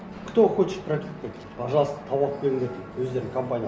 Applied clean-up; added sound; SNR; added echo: none; none; none; none.